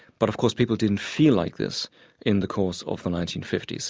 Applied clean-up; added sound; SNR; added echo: none; none; none; none.